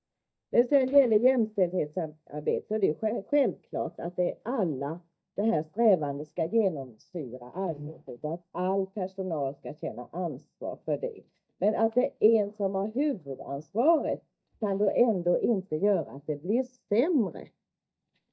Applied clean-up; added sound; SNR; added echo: neural mask model DeepFilterNet 3.